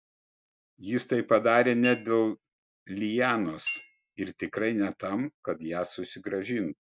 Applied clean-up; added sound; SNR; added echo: none; Chink, clink; 12 dB; none.